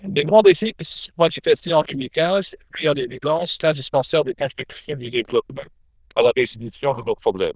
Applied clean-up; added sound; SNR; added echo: neural diffusion model UNIVERSE++.